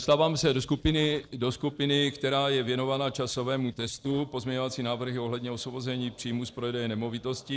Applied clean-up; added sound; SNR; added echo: neural separator model SepFormer DNS4.